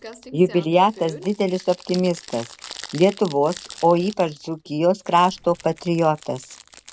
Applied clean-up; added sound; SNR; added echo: none; Crumpling, crinkling; 19 dB; none.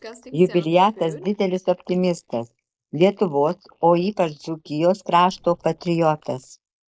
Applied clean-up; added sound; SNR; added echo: neural mask model Resemble Enhance denoiser.